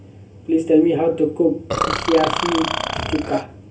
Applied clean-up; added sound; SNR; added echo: none; Burping, eructation; 4 dB; reverberation time 0.3 s.